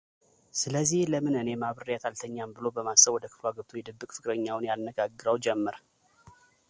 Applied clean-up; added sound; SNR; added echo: none; none; none; none.